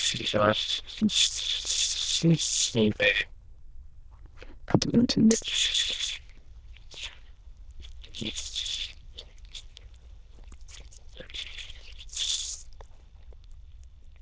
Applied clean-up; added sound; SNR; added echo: neural diffusion model UNIVERSE++.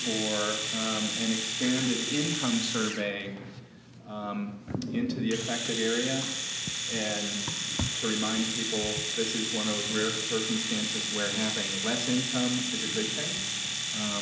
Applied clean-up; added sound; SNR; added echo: none; Domestic sounds, home sounds; 1 dB; none.